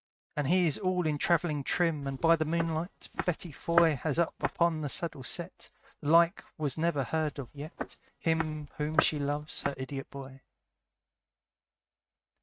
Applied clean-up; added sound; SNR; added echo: neural mask model RNNoise.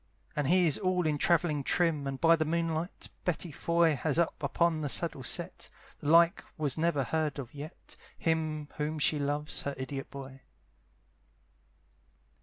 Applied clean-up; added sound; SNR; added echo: none; none; none; none.